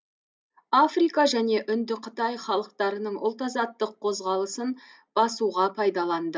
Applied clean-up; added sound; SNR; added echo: none; none; none; none.